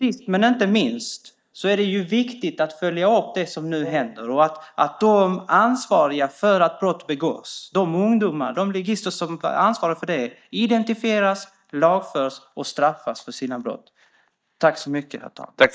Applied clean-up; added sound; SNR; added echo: neural mask model DeepFilterNet 3.